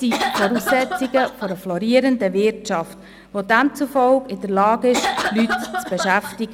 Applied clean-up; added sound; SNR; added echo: none; Cough; 4 dB; none.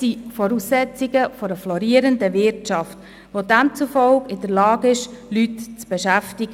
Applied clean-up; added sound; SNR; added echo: none; none; none; none.